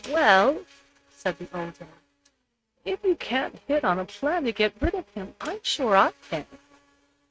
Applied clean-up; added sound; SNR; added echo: neural mask model RNNoise.